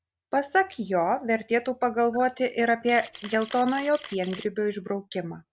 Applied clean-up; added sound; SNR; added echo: none; Camera; 18 dB; none.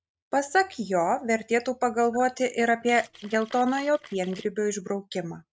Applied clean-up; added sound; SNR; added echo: neural mask model RNNoise.